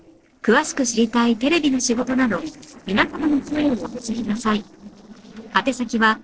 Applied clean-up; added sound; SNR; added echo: neural separator model SepFormer DNS4.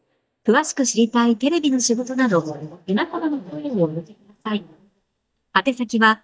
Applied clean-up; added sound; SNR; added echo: neural mask model DeepFilterNet 3.